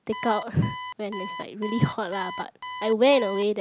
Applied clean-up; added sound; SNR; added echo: none; Alarm; 11 dB; none.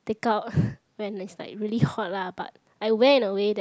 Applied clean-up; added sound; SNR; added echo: none; none; none; none.